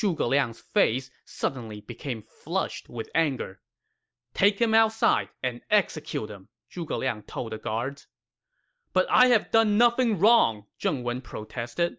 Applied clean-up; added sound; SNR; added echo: none; none; none; none.